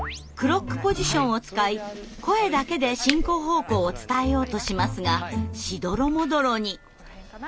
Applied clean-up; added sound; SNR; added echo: none; Crack; 13 dB; none.